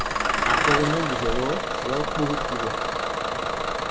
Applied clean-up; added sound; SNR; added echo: none; Engine starting / Bus; -4 dB; none.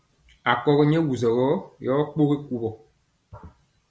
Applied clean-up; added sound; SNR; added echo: none; none; none; none.